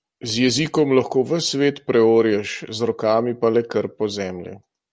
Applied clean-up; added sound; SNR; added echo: none; none; none; none.